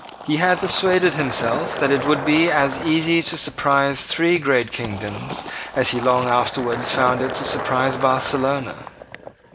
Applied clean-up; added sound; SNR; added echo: none; Fill (with liquid); 10 dB; none.